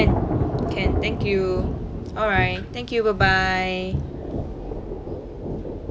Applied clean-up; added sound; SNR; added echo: none; Thunder / Rain; 0 dB; none.